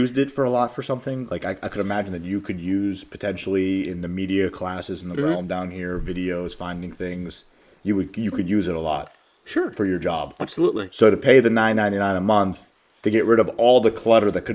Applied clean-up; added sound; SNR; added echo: neural mask model Resemble Enhance denoiser.